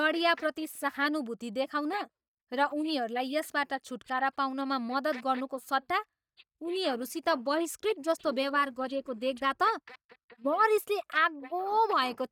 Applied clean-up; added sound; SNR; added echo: neural mask model DeepFilterNet 3.